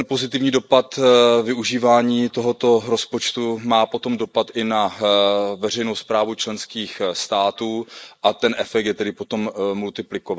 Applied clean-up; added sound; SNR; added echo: neural mask model Resemble Enhance denoiser.